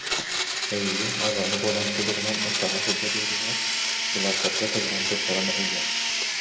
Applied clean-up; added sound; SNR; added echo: none; Domestic sounds, home sounds; -5 dB; reverberation time 0.5 s.